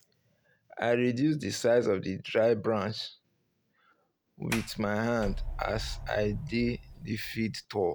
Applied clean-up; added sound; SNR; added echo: none; Sliding door; 9 dB; none.